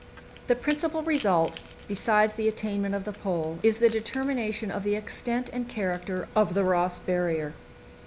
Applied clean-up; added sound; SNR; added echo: none; Crack / Crackle; 20 dB; none.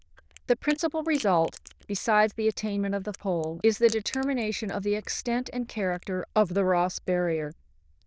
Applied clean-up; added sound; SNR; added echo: neural diffusion model UNIVERSE++.